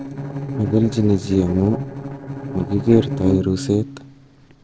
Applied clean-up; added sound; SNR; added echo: neural separator model SepFormer DNS4.